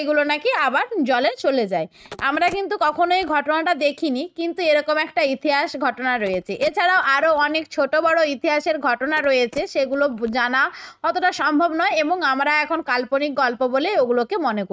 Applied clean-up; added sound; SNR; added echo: neural mask model RNNoise.